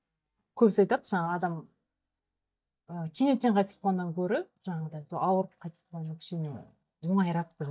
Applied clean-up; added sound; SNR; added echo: neural mask model DeepFilterNet 3.